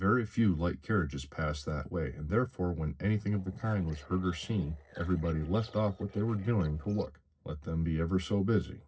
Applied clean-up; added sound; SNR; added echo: neural separator model SepFormer DNS4.